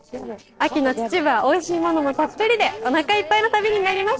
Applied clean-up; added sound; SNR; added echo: neural separator model SepFormer DNS4.